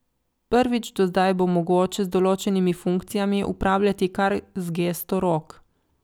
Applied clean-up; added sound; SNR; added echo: none; none; none; none.